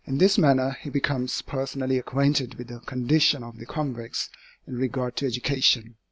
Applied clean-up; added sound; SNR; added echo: none; none; none; none.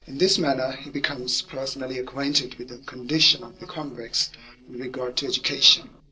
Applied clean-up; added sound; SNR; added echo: neural separator model SepFormer DNS4.